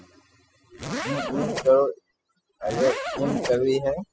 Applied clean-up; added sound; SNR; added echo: classical method spectral subtraction.